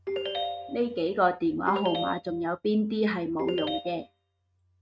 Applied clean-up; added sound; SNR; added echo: neural mask model RNNoise.